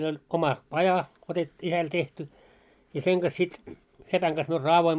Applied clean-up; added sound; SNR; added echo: none; none; none; none.